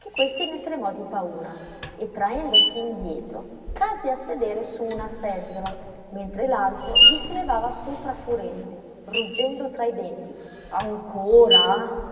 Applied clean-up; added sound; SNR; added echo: none; Screech; 0 dB; reverberation time 2.6 s.